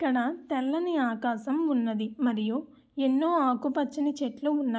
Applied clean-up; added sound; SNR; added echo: none; none; none; none.